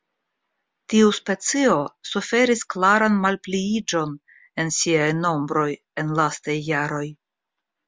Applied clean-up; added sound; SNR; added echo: none; none; none; none.